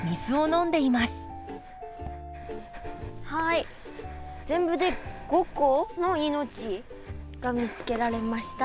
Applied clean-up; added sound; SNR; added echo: none; Breathing; 14 dB; none.